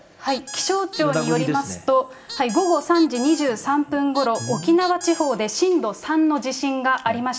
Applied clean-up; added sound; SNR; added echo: none; Squeak; 15 dB; reverberation time 0.6 s.